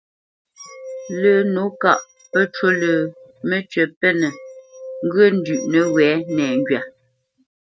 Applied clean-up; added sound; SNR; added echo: neural mask model RNNoise.